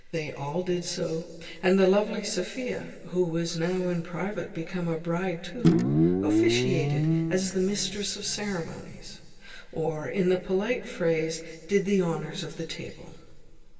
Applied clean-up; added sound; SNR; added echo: none; Guitar; -2 dB; reverberation time 2.3 s.